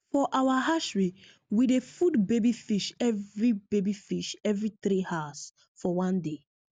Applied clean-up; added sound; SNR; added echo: none; none; none; none.